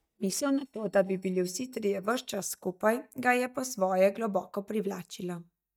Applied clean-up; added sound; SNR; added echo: neural mask model DeepFilterNet 3.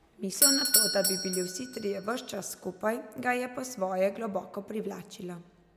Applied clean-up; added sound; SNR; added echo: none; Doorbell; 0 dB; none.